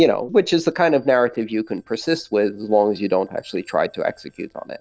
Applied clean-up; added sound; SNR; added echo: neural separator model SepFormer DNS4.